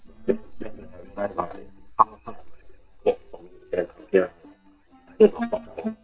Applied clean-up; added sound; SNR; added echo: neural mask model DeepFilterNet 3.